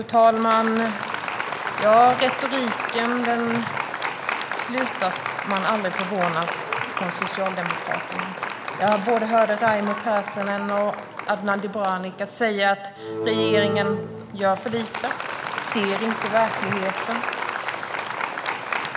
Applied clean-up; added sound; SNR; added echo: none; Applause; 4 dB; none.